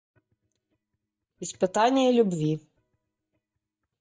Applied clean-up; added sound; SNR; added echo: neural mask model DeepFilterNet 3.